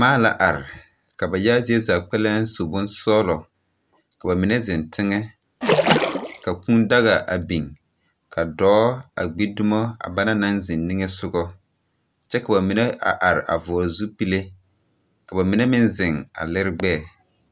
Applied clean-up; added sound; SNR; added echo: none; Splash, splatter; -1 dB; none.